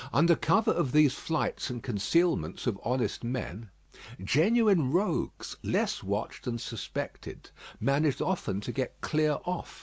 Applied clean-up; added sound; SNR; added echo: none; none; none; none.